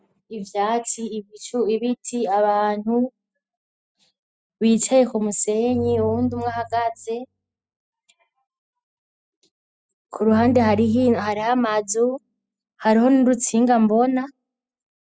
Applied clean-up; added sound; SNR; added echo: classical method spectral subtraction.